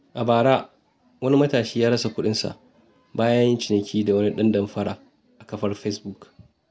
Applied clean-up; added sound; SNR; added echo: none; none; none; none.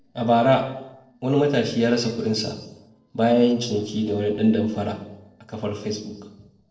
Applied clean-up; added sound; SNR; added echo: neural separator model SepFormer DNS4.